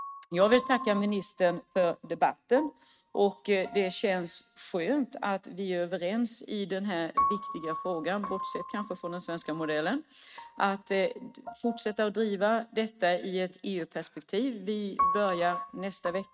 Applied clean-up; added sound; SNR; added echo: neural mask model RNNoise.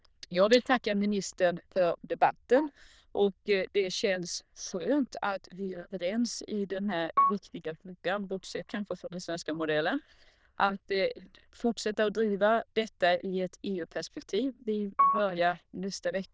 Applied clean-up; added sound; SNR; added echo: neural diffusion model UNIVERSE++.